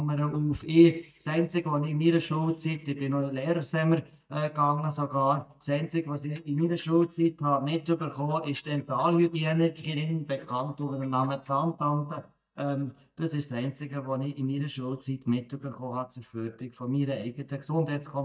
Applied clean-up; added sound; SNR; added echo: neural mask model DeepFilterNet 3.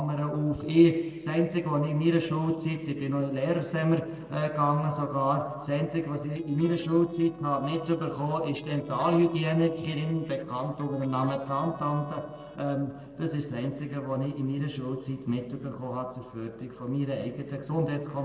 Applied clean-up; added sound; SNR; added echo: neural separator model SepFormer DNS4.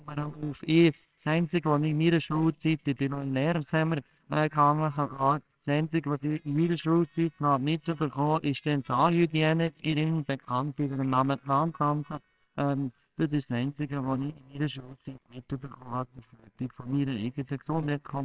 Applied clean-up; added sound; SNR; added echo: neural separator model SepFormer WHAMR!.